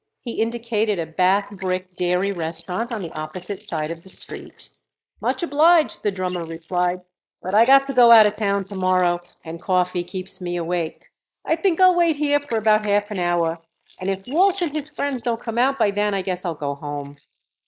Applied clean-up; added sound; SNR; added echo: neural mask model Resemble Enhance denoiser.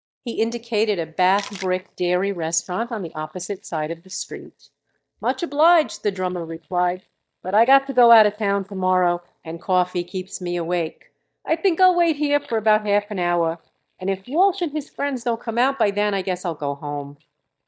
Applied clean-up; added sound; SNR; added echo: neural mask model DeepFilterNet 3.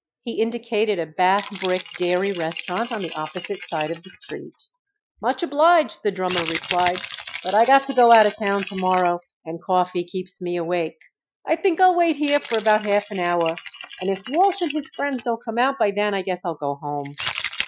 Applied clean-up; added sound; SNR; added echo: classical method Wiener filter.